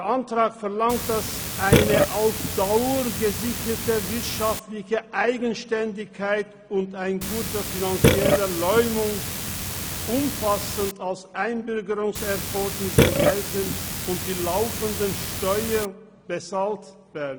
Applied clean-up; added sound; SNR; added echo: none; Burping, eructation; -1 dB; none.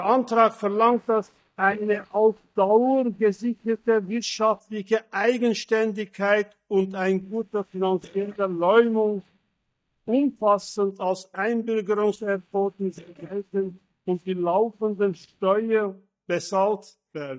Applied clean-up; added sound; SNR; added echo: neural mask model DeepFilterNet 3.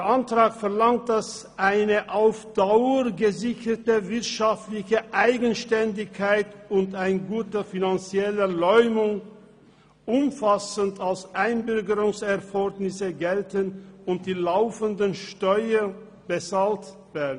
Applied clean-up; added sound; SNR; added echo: none; none; none; none.